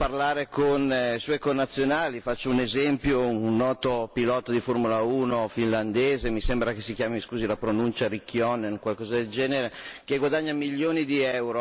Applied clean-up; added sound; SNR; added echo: none; none; none; none.